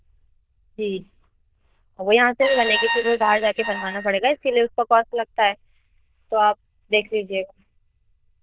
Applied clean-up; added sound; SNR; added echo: neural diffusion model UNIVERSE++.